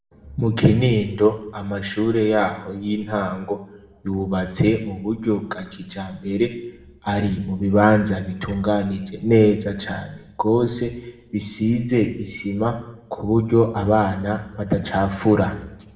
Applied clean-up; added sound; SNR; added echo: none; none; none; reverberation time 0.8 s.